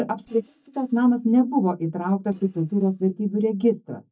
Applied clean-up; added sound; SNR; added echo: neural mask model DeepFilterNet 3.